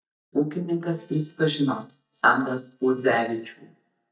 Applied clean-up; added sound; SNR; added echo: neural mask model DeepFilterNet 3.